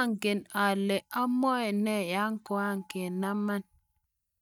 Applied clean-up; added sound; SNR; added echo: neural mask model DeepFilterNet 3.